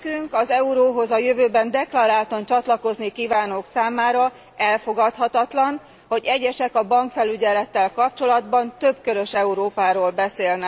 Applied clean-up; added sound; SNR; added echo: none; none; none; none.